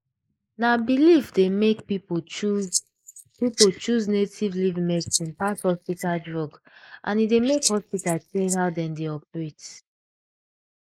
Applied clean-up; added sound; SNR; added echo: neural mask model Resemble Enhance denoiser.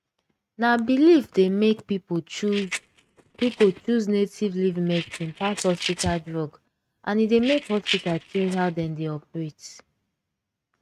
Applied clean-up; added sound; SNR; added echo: neural mask model RNNoise.